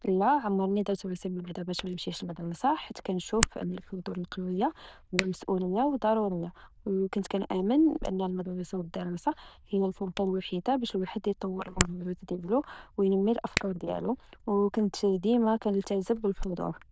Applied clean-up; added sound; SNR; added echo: neural diffusion model UNIVERSE++.